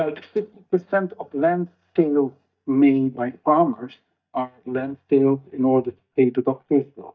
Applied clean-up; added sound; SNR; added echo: neural mask model DeepFilterNet 3.